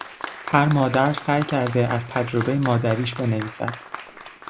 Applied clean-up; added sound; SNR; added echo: none; Applause; 12 dB; none.